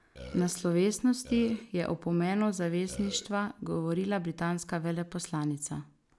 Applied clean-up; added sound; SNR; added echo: none; Burping, eructation; 13 dB; none.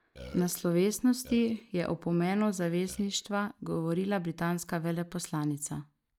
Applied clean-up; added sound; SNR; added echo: neural mask model DeepFilterNet 3.